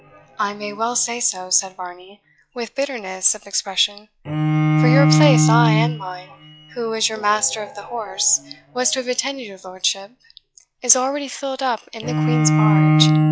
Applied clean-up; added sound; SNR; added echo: classical method log-MMSE.